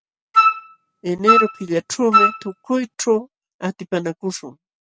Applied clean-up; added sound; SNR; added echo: none; Wind instrument, woodwind instrument; -5 dB; none.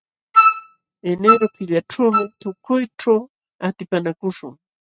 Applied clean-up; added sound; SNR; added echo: neural mask model RNNoise.